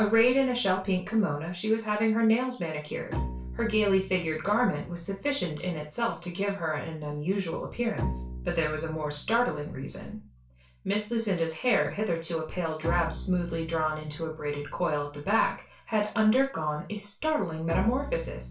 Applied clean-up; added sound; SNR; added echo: none; Bowed string instrument; 12 dB; reverberation time 0.2 s.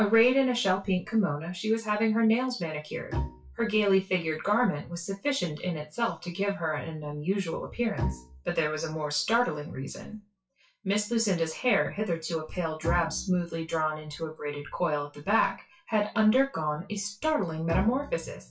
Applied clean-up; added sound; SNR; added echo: classical method WPE with log-MMSE.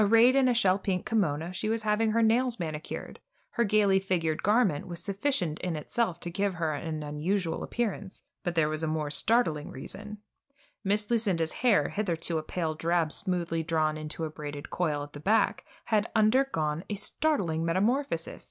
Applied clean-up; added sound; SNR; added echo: none; none; none; none.